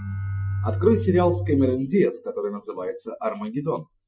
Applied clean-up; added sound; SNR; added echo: classical method Wiener filter.